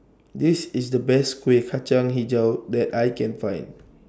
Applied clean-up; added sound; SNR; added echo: none; none; none; none.